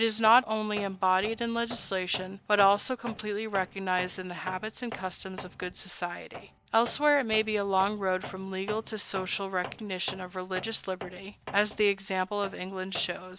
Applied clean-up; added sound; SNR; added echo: none; Tools; 16 dB; none.